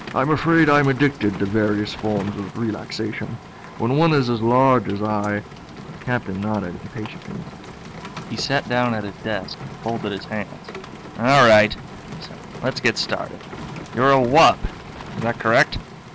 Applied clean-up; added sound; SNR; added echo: none; Rain; 14 dB; none.